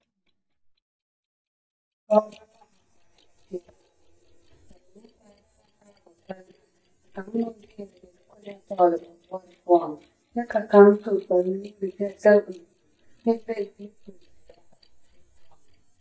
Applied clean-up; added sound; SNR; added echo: neural mask model DeepFilterNet 3.